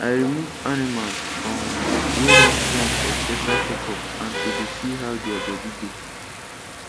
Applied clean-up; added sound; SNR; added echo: none; Rain; -5 dB; none.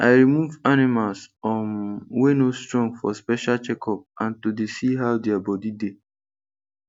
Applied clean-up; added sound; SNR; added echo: none; none; none; none.